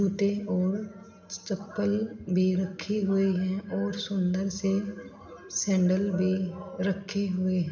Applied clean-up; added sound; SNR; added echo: none; none; none; reverberation time 1.0 s.